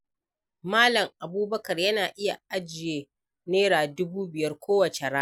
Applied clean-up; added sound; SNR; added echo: none; none; none; none.